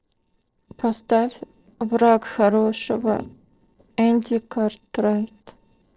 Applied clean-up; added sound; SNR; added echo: neural separator model SepFormer DNS4.